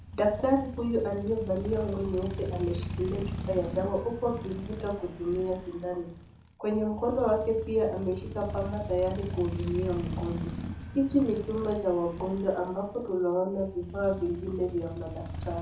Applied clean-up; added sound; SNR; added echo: none; Motorcycle; 8 dB; reverberation time 0.6 s.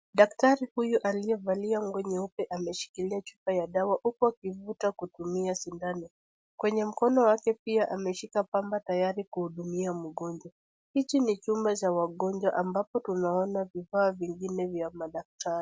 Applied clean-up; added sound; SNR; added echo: none; none; none; none.